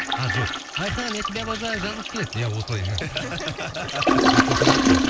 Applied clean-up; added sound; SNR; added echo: none; Toilet flush; -5 dB; none.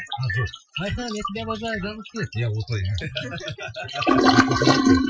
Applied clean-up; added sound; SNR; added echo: classical method Wiener filter.